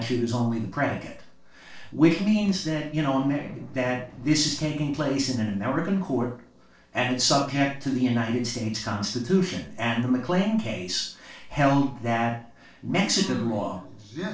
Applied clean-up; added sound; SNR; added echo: neural separator model SepFormer DNS4.